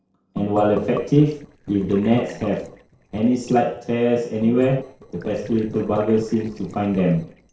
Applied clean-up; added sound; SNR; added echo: neural separator model SepFormer DNS4.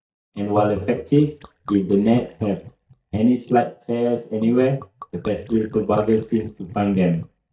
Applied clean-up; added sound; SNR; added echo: neural mask model DeepFilterNet 3.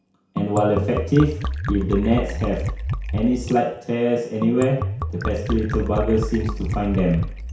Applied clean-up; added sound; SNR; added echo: none; Liquid; 4 dB; reverberation time 0.6 s.